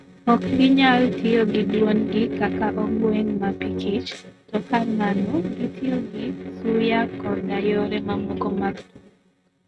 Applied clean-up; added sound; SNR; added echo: neural mask model RNNoise.